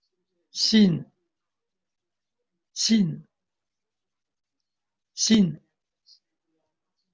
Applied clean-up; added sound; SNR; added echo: none; none; none; none.